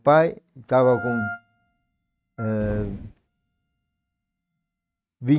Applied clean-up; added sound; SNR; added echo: neural mask model RNNoise.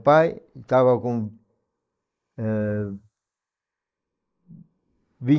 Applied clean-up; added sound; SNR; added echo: neural mask model Resemble Enhance denoiser.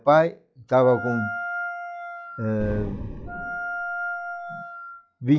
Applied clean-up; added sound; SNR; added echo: classical method log-MMSE.